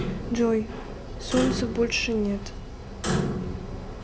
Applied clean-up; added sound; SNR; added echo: none; Clock; 4 dB; none.